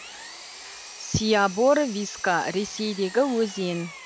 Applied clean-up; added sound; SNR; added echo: none; Power tool; 16 dB; none.